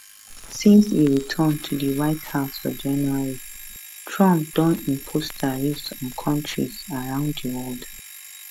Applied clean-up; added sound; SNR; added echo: none; Crackle + Alarm; 14 dB; none.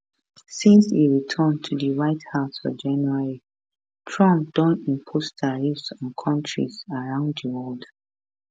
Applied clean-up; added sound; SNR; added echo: none; none; none; none.